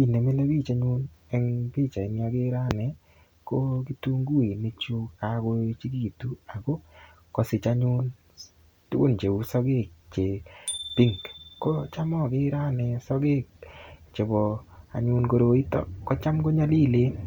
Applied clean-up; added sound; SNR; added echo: none; Bicycle bell; 16 dB; none.